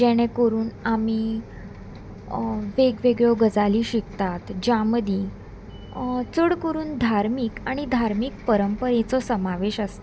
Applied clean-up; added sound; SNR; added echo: none; Bus; 18 dB; none.